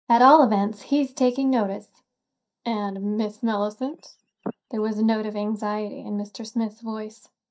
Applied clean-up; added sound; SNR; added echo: neural mask model DeepFilterNet 3.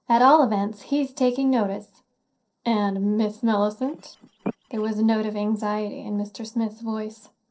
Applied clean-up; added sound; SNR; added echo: neural separator model SepFormer DNS4.